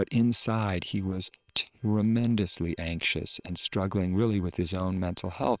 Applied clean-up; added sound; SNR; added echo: neural separator model SepFormer WHAM!.